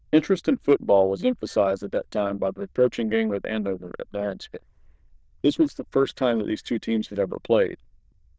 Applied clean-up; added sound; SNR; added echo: neural diffusion model UNIVERSE++.